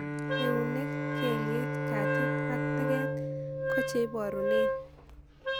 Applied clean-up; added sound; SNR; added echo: none; Bowed string instrument + Wind instrument, woodwind instrument; -5 dB; none.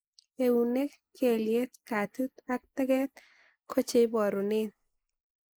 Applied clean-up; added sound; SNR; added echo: neural mask model Resemble Enhance denoiser.